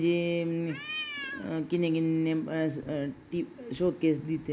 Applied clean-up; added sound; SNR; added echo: none; Cat; 8 dB; none.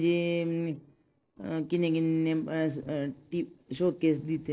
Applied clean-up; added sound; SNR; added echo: neural separator model SepFormer DNS4.